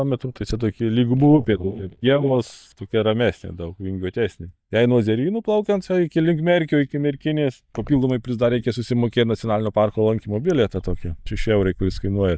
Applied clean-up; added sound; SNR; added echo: neural mask model DeepFilterNet 3.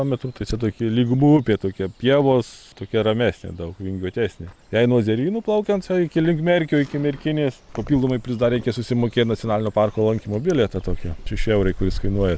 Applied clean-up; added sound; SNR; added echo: none; none; none; none.